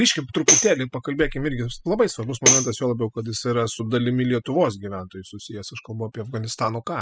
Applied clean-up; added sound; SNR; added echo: classical method spectral subtraction.